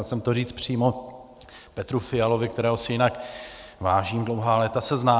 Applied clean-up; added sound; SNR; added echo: none; none; none; none.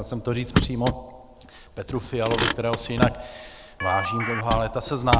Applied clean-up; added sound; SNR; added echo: none; Telephone + Motor vehicle (road); 1 dB; none.